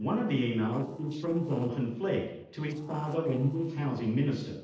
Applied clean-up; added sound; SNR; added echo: neural separator model SepFormer DNS4.